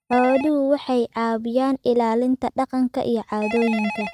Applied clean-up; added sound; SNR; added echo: neural mask model RNNoise.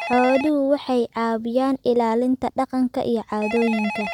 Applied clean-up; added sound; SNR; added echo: none; Telephone; 13 dB; none.